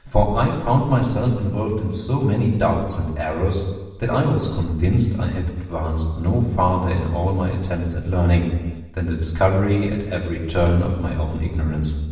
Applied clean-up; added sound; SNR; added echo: none; none; none; reverberation time 1.1 s.